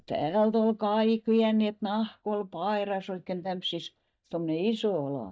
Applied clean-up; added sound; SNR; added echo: neural mask model DeepFilterNet 3.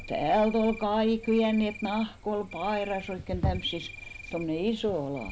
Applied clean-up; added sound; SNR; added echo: none; Cricket; 15 dB; none.